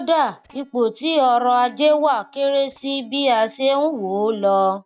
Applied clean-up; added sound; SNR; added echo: neural mask model DeepFilterNet 3.